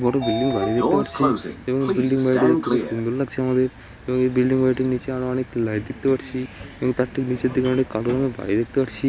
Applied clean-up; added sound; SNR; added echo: none; Sliding door / Train; 7 dB; none.